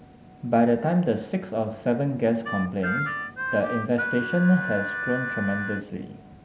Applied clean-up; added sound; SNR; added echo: none; Harmonica; 6 dB; none.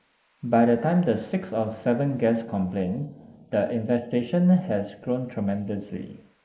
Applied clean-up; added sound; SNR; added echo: neural mask model Resemble Enhance denoiser.